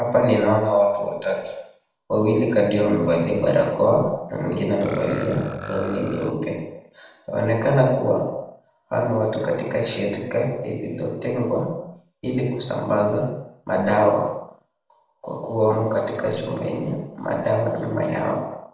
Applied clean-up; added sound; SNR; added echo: none; Burping, eructation; 13 dB; reverberation time 0.7 s.